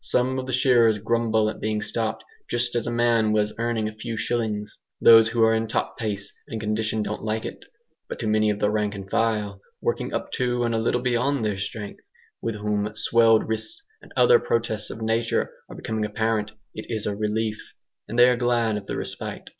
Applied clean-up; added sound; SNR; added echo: none; none; none; none.